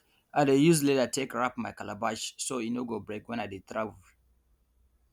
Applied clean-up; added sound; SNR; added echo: none; none; none; none.